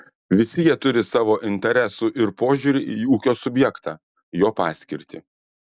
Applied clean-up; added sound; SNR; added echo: none; none; none; none.